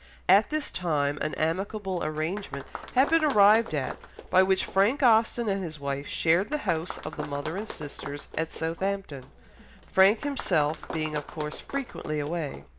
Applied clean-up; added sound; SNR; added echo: none; Applause; 14 dB; none.